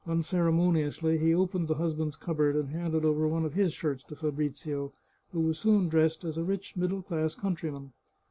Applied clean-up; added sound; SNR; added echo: none; none; none; none.